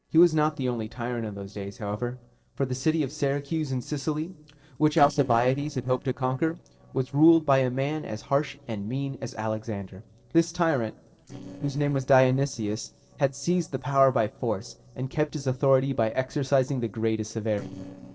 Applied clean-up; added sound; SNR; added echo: neural separator model SepFormer DNS4.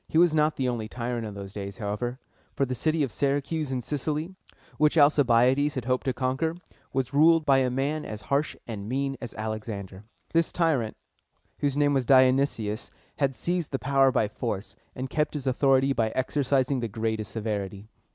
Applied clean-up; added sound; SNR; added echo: none; none; none; none.